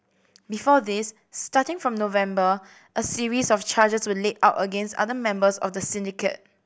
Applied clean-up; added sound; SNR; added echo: none; none; none; none.